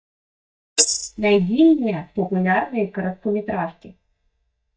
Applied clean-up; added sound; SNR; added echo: neural mask model DeepFilterNet 3.